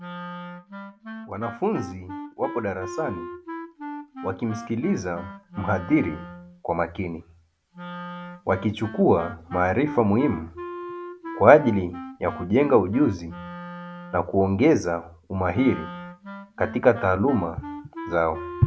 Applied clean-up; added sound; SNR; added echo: none; Wind instrument, woodwind instrument; 13 dB; none.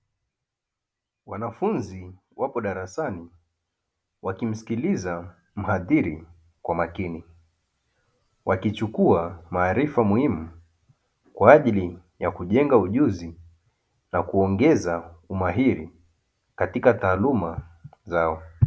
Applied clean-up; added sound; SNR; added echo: none; none; none; none.